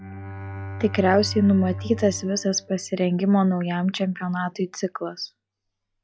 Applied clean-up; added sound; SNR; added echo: classical method log-MMSE.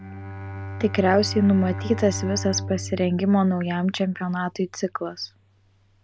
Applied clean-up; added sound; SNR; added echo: none; Bowed string instrument; 11 dB; none.